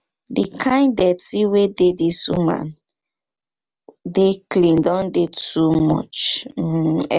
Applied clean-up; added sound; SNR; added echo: none; none; none; none.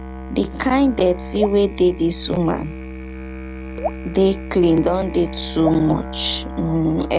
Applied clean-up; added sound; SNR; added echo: none; Musical instrument + Raindrop / Drip; 9 dB; none.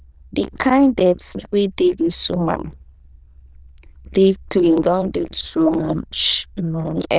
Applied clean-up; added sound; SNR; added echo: neural diffusion model UNIVERSE++.